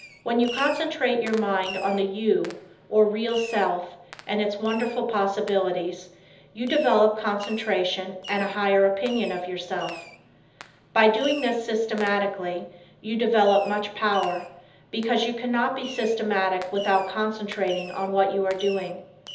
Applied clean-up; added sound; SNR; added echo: none; Fireworks; 18 dB; reverberation time 1.2 s.